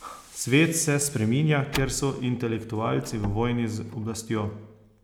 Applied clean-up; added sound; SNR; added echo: none; Slam; 16 dB; none.